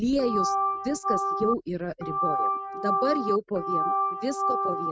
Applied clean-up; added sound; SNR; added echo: neural mask model RNNoise.